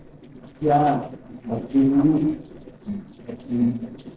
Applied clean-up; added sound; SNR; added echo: neural separator model SepFormer DNS4.